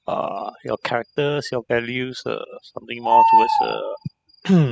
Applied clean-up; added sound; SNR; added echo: classical method spectral subtraction.